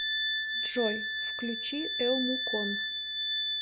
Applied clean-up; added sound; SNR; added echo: none; Wind instrument, woodwind instrument; -3 dB; none.